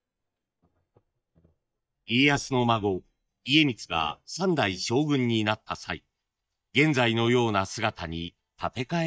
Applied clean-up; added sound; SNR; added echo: neural mask model DeepFilterNet 3.